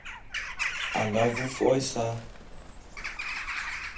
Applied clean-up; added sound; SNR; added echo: none; Bird vocalization, bird call, bird song / Crow; 5 dB; reverberation time 0.3 s.